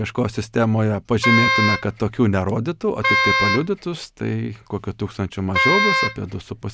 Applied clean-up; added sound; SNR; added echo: none; Wind instrument, woodwind instrument; -1 dB; none.